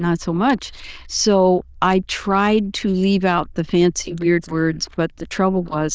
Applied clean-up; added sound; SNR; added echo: neural diffusion model UNIVERSE++.